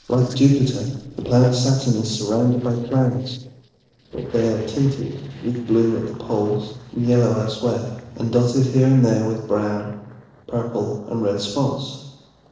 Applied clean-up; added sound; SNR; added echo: neural separator model SepFormer DNS4.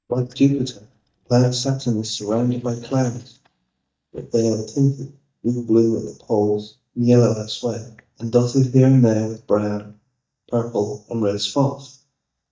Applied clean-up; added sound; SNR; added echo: neural mask model DeepFilterNet 3.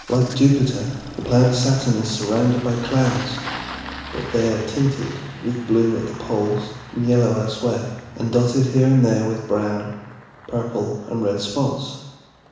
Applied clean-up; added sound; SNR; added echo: none; Engine starting; 16 dB; reverberation time 1.0 s.